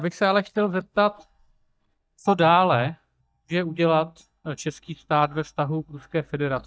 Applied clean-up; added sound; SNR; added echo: neural mask model DeepFilterNet 3.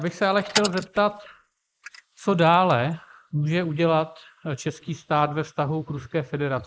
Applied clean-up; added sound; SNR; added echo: neural mask model Resemble Enhance denoiser.